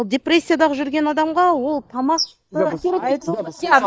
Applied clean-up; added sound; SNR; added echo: neural mask model DeepFilterNet 3.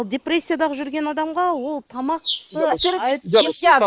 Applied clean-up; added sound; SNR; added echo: neural mask model Resemble Enhance denoiser.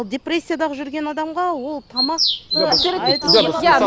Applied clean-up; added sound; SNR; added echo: none; Bird vocalization, bird call, bird song; 4 dB; none.